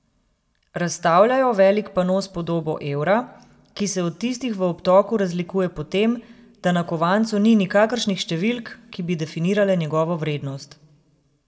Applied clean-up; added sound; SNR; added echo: none; none; none; reverberation time 0.7 s.